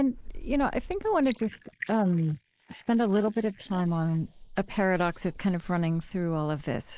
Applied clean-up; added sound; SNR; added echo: neural mask model Resemble Enhance denoiser.